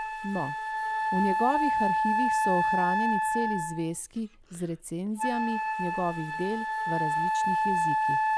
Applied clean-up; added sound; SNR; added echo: none; Wind instrument, woodwind instrument; -4 dB; none.